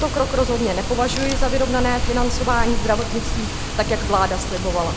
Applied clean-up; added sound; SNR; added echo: none; Crack + Water; 1 dB; none.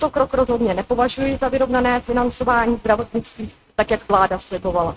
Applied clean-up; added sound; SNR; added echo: neural mask model RNNoise.